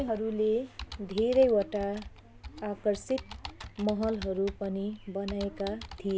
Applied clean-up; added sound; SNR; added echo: none; Computer keyboard; 14 dB; none.